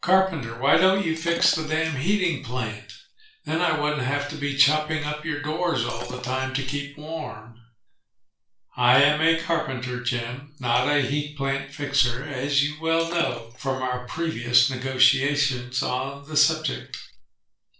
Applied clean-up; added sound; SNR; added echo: neural separator model SepFormer DNS4.